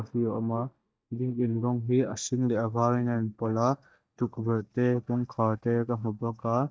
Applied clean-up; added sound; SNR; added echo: neural mask model DeepFilterNet 3.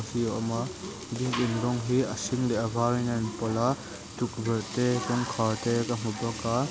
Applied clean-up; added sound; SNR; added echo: none; Frying (food); 15 dB; none.